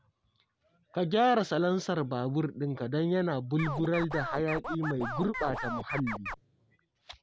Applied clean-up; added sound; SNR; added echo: none; Scratching (performance technique); 6 dB; none.